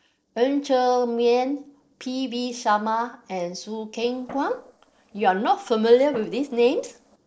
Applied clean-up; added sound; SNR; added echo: neural separator model SepFormer DNS4.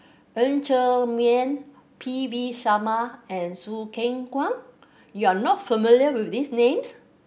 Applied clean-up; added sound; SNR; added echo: none; none; none; none.